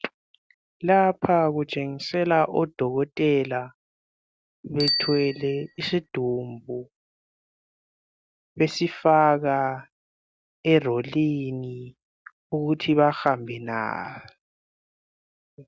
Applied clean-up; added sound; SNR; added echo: none; Bicycle bell; 16 dB; none.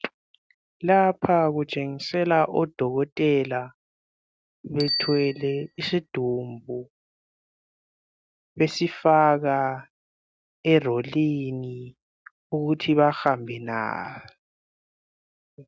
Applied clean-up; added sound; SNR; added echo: neural mask model RNNoise.